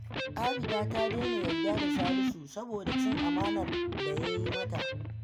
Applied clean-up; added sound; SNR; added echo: none; Electric guitar; -5 dB; none.